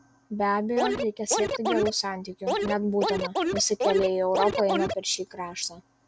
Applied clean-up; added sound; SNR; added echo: none; Scratching (performance technique); 0 dB; none.